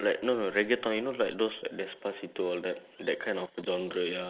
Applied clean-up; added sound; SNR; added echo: neural mask model Resemble Enhance denoiser.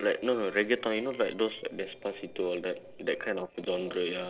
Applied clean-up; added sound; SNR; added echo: neural separator model SepFormer DNS4.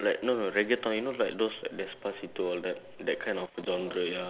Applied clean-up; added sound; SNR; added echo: none; none; none; none.